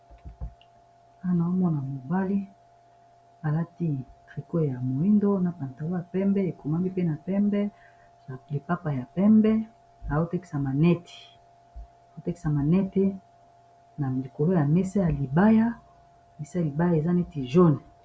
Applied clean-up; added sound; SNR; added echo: none; none; none; none.